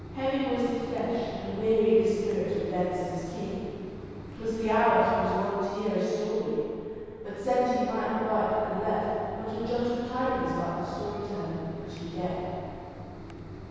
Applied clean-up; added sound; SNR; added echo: none; Mechanisms; 14 dB; reverberation time 2.2 s.